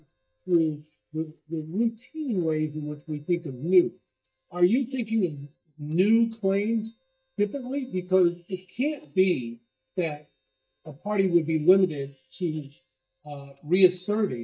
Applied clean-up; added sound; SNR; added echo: neural mask model DeepFilterNet 3.